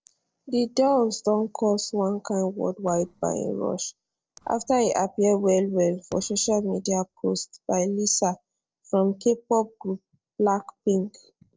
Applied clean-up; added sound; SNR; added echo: neural separator model SepFormer DNS4.